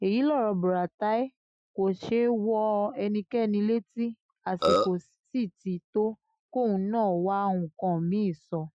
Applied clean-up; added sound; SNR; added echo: classical method Wiener filter.